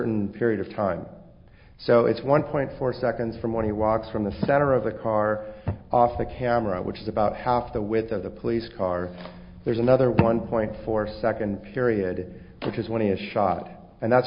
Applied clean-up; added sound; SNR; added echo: none; Thunder; 20 dB; none.